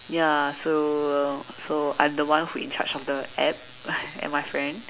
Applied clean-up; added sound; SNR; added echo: none; none; none; none.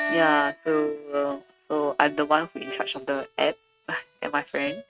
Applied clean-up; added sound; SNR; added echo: neural mask model RNNoise.